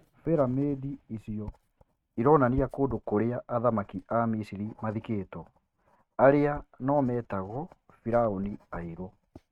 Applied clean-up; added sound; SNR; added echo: neural mask model RNNoise.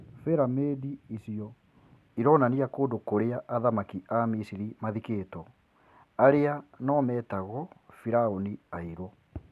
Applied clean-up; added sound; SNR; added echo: none; none; none; none.